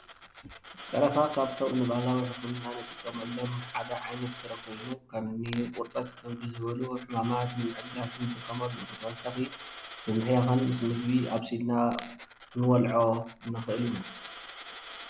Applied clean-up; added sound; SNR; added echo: none; Coin (dropping); 15 dB; none.